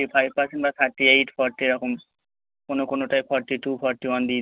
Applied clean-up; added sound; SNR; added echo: none; none; none; none.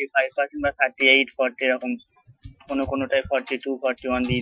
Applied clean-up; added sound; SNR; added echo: classical method Wiener filter.